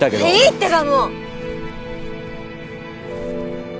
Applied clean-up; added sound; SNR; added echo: none; Zipper (clothing); 17 dB; none.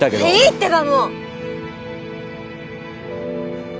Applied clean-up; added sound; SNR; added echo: none; none; none; none.